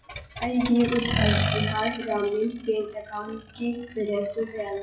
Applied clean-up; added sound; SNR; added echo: classical method WPE with log-MMSE.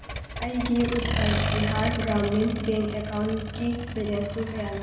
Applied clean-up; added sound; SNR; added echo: none; Accelerating, revving, vroom; 2 dB; reverberation time 1.0 s.